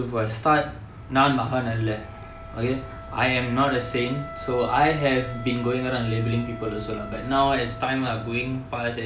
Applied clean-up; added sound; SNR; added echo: none; Wind instrument, woodwind instrument; 16 dB; none.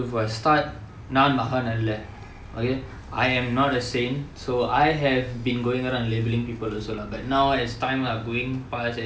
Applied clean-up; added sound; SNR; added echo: none; none; none; none.